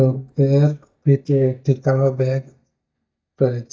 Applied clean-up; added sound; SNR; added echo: neural mask model DeepFilterNet 3.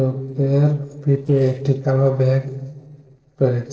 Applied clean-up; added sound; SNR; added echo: neural separator model SepFormer DNS4.